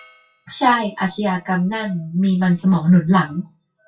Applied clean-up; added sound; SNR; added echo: classical method WPE with log-MMSE.